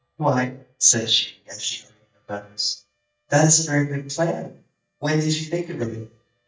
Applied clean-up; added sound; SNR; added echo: neural mask model DeepFilterNet 3.